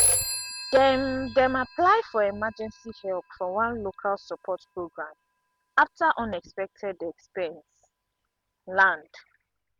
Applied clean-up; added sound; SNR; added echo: none; Telephone; 9 dB; none.